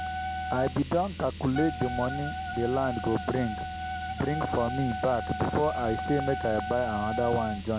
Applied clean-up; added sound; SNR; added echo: none; Car + Wind instrument, woodwind instrument; 5 dB; none.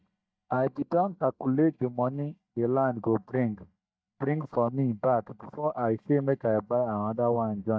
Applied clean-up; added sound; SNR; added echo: neural mask model DeepFilterNet 3.